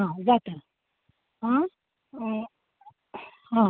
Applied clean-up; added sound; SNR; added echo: none; none; none; none.